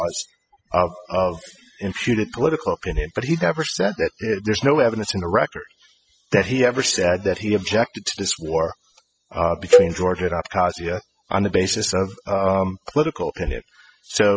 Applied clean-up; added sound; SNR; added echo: classical method spectral subtraction.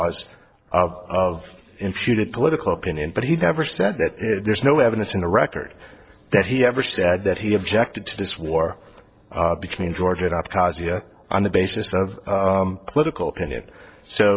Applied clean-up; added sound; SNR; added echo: neural separator model SepFormer DNS4.